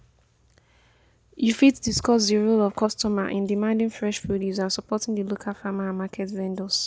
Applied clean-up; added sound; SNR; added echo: none; none; none; none.